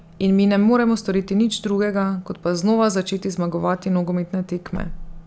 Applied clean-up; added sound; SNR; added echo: none; Wind / Car; 19 dB; none.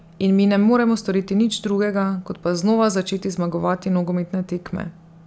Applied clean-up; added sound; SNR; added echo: none; none; none; none.